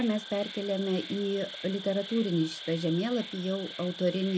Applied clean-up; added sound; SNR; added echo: none; Insect; 13 dB; none.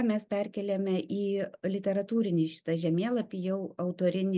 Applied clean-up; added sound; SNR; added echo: none; none; none; none.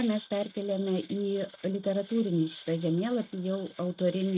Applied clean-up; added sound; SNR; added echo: neural mask model RNNoise.